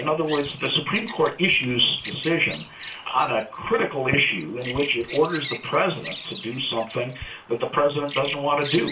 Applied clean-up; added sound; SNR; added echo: none; Bird vocalization, bird call, bird song; 7 dB; reverberation time 0.2 s.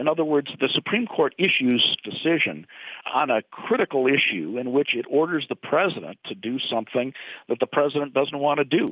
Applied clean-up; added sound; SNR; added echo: none; none; none; none.